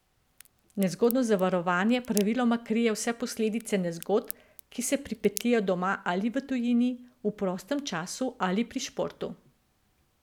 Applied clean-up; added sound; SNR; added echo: none; Crack; 17 dB; none.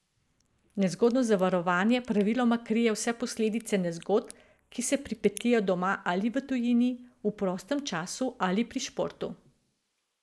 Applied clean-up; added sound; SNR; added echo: neural mask model Resemble Enhance denoiser.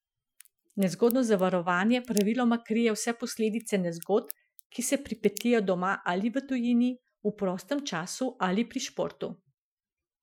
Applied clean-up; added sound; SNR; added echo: classical method Wiener filter.